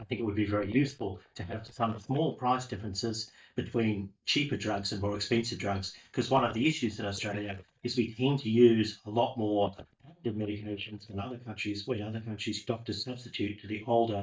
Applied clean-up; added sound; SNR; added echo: neural mask model DeepFilterNet 3.